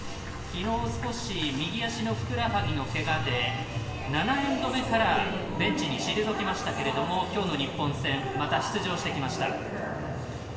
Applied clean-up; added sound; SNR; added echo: none; Mechanisms; 12 dB; reverberation time 1.4 s.